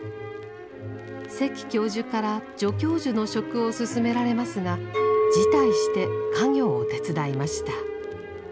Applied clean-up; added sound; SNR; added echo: none; Chink, clink; 1 dB; none.